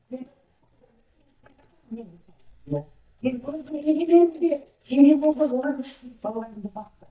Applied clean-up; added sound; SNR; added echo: neural mask model DeepFilterNet 3.